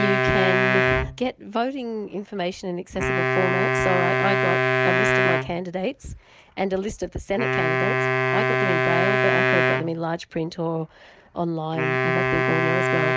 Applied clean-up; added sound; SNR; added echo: none; Wind instrument, woodwind instrument; -4 dB; none.